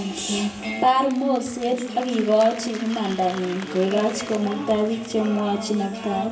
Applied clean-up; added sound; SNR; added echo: none; Applause; 18 dB; reverberation time 0.6 s.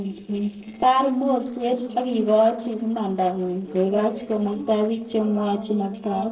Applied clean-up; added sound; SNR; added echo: neural separator model SepFormer DNS4.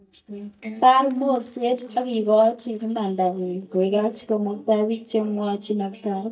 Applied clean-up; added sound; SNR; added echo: neural mask model DeepFilterNet 3.